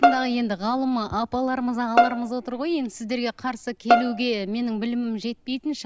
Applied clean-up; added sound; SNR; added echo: none; Bowed string instrument; 1 dB; none.